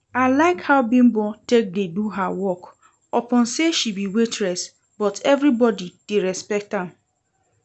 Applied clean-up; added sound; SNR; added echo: none; none; none; none.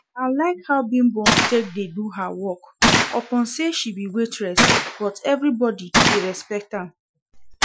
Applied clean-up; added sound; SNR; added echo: classical method Wiener filter.